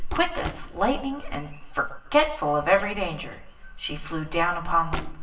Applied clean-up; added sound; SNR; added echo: none; Knock; 16 dB; reverberation time 0.7 s.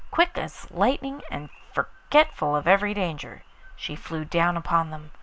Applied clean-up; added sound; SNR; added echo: none; none; none; none.